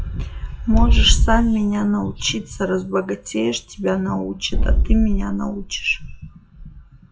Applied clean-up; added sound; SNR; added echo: classical method WPE with log-MMSE.